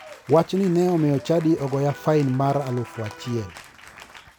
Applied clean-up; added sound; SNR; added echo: none; Applause / Cheering + Electric guitar; 19 dB; none.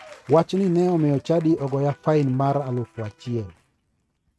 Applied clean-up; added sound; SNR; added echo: neural mask model RNNoise.